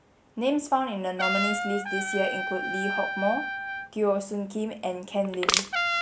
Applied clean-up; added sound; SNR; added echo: none; Crushing + Trumpet; 2 dB; none.